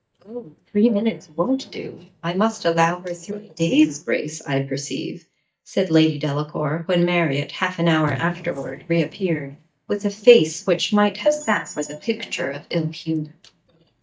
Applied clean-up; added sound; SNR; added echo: neural mask model DeepFilterNet 3.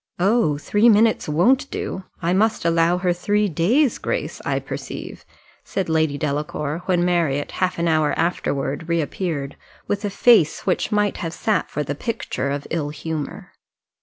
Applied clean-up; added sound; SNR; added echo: none; none; none; none.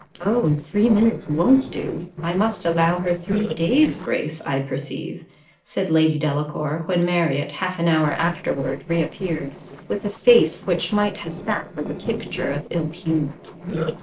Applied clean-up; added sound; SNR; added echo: neural separator model SepFormer DNS4.